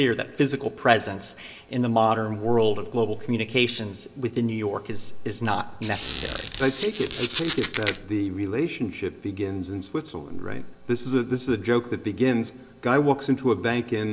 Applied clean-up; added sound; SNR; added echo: none; Squeak; 3 dB; reverberation time 0.4 s.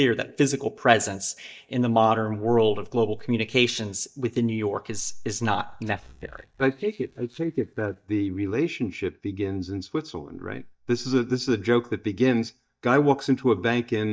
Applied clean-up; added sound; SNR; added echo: neural mask model DeepFilterNet 3.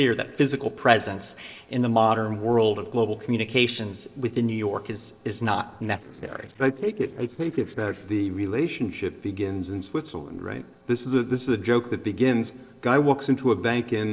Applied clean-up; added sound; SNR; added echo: neural separator model SepFormer DNS4.